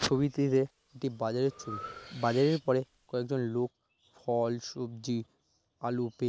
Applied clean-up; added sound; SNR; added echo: none; Breathing; 20 dB; none.